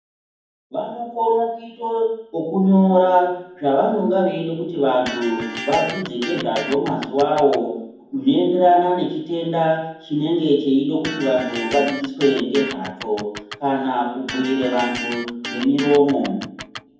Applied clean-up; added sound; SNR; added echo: none; Electric guitar; 11 dB; reverberation time 1.2 s.